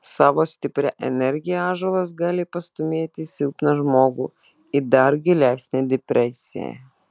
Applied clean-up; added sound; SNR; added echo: none; none; none; none.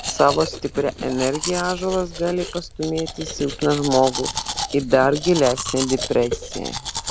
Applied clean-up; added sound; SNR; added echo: none; Domestic sounds, home sounds; 8 dB; none.